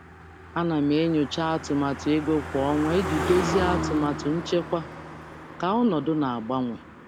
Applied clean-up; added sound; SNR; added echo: none; Car passing by; 8 dB; none.